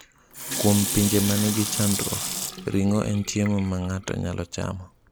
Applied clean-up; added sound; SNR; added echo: none; Sink (filling or washing) / Water tap, faucet; 7 dB; none.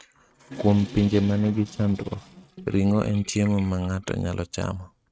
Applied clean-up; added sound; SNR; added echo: neural mask model RNNoise.